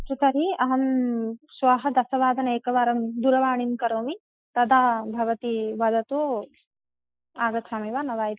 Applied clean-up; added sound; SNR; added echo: classical method Wiener filter.